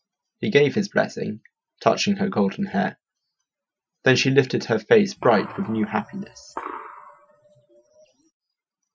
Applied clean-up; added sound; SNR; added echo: classical method Wiener filter.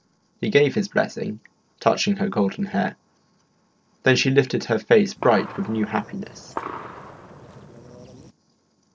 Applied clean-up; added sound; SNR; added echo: neural separator model SepFormer DNS4.